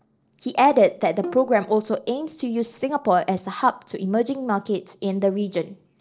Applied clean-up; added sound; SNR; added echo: neural separator model SepFormer DNS4.